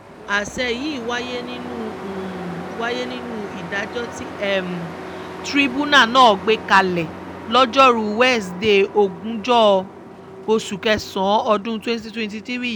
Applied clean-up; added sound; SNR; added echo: none; Truck; 14 dB; none.